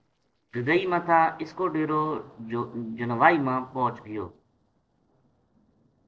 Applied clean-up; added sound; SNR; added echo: neural separator model SepFormer DNS4.